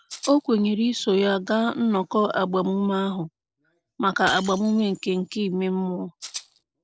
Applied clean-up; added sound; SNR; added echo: neural separator model SepFormer DNS4.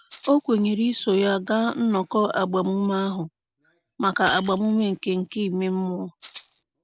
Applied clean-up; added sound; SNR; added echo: none; Shatter + Rattle (instrument); 19 dB; none.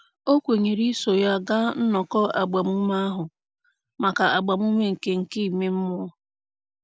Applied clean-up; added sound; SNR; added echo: none; none; none; none.